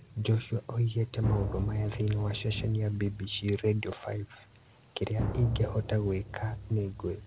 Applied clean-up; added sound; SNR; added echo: none; Drum; 9 dB; none.